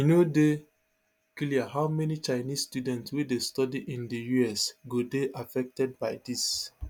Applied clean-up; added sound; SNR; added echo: none; none; none; none.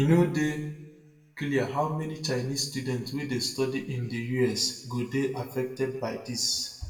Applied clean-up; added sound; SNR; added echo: none; none; none; reverberation time 0.7 s.